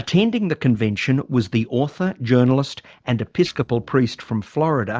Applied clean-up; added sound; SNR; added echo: neural separator model SepFormer DNS4.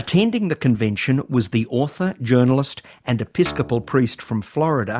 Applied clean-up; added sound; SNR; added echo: none; Guitar; 16 dB; none.